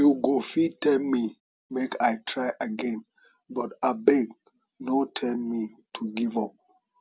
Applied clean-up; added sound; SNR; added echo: none; none; none; none.